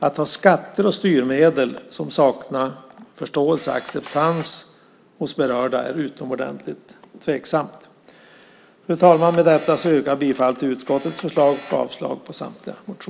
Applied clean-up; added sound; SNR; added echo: none; Camera; 19 dB; none.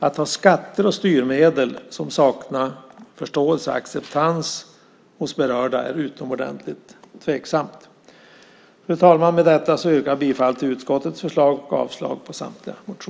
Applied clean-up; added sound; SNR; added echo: none; none; none; none.